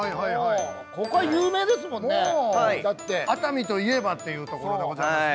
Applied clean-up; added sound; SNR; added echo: none; none; none; none.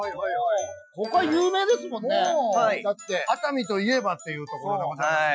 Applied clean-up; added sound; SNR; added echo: classical method Wiener filter.